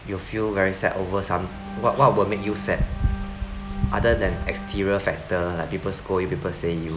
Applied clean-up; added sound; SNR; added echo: none; Organ; 11 dB; none.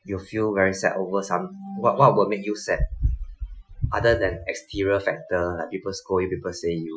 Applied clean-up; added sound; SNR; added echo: classical method Wiener filter.